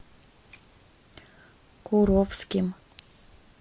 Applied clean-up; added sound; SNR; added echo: none; none; none; none.